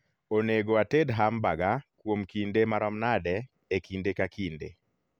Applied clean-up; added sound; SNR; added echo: none; none; none; none.